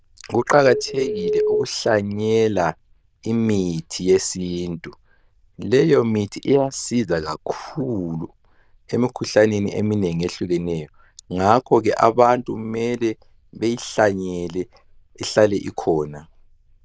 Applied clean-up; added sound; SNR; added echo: neural diffusion model UNIVERSE++.